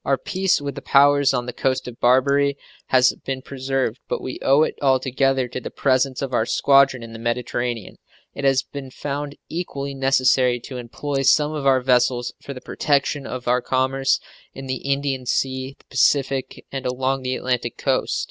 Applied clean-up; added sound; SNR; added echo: none; none; none; none.